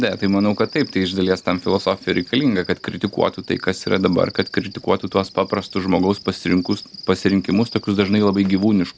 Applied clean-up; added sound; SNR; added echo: none; Cricket; 20 dB; none.